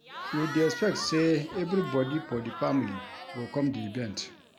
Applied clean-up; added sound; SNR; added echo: none; Crowd / Cheering; 11 dB; none.